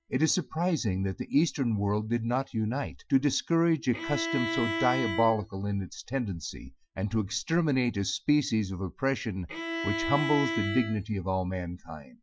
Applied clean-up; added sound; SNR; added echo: classical method Wiener filter.